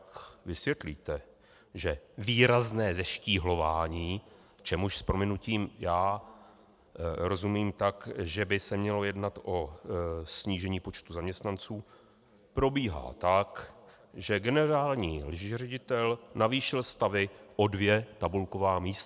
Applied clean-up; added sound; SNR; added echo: none; none; none; none.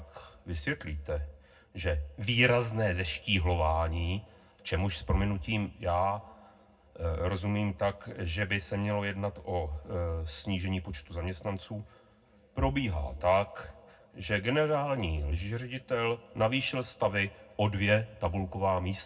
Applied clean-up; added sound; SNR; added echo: none; none; none; reverberation time 0.3 s.